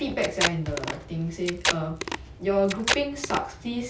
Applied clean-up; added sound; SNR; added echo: none; Packing tape, duct tape; 2 dB; none.